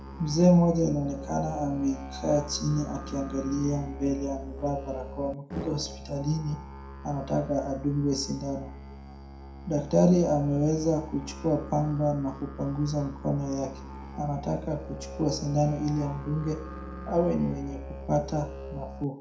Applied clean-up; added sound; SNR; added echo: none; Musical instrument; 12 dB; reverberation time 0.4 s.